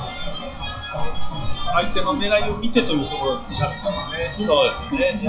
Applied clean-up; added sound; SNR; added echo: classical method WPE with log-MMSE.